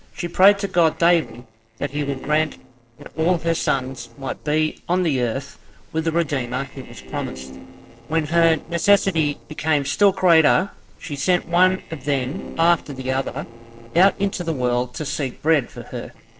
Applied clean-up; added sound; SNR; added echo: neural separator model SepFormer DNS4.